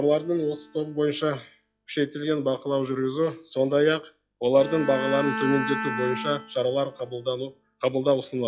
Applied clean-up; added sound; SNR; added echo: classical method log-MMSE.